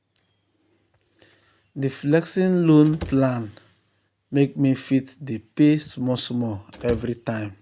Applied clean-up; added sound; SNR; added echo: none; Slam / Wood; 14 dB; none.